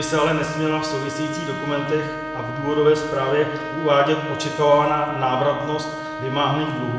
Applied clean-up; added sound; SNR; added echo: none; Trumpet; 8 dB; reverberation time 1.1 s.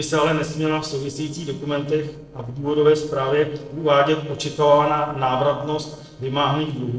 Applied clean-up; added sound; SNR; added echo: neural separator model SepFormer DNS4.